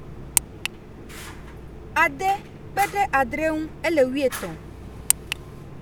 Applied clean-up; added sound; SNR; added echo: none; Fire; 12 dB; none.